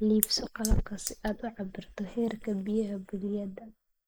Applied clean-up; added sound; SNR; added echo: neural mask model Resemble Enhance denoiser.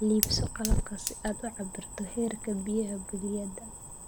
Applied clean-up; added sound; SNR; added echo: none; Fire; 3 dB; none.